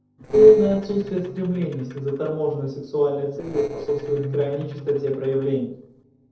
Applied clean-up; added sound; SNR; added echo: neural separator model SepFormer DNS4.